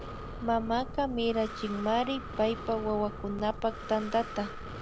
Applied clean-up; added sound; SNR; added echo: none; Breathing; 9 dB; none.